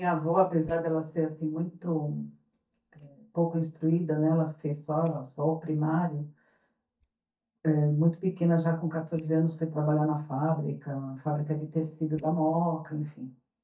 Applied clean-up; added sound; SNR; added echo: neural mask model DeepFilterNet 3.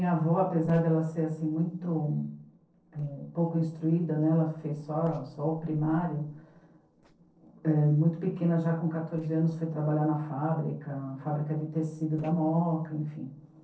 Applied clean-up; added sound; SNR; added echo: neural separator model SepFormer DNS4.